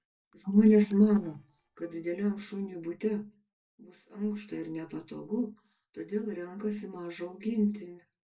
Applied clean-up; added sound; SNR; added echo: neural separator model SepFormer DNS4.